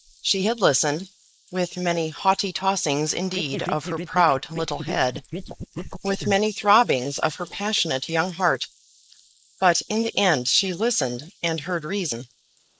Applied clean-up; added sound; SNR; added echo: neural mask model Resemble Enhance denoiser.